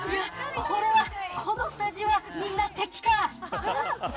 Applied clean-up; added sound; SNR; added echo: none; none; none; none.